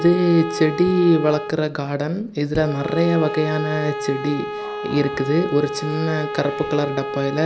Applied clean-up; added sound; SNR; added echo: none; Bowed string instrument; 8 dB; none.